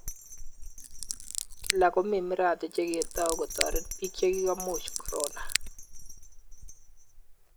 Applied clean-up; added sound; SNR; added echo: none; Bell + Scissors; 4 dB; none.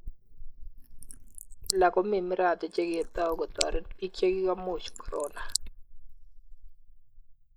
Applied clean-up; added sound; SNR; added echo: neural mask model Resemble Enhance denoiser.